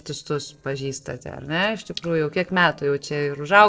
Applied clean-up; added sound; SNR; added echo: neural separator model SepFormer DNS4.